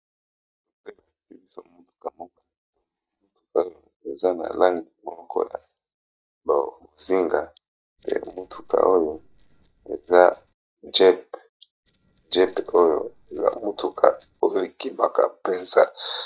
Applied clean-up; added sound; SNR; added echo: neural mask model DeepFilterNet 3.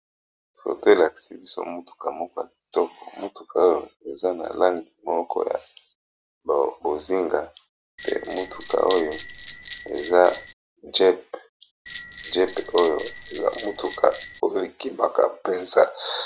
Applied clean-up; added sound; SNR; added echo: none; Bell; 14 dB; none.